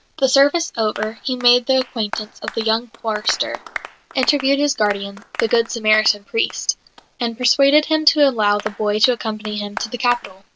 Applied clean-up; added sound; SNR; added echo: none; Applause; 15 dB; none.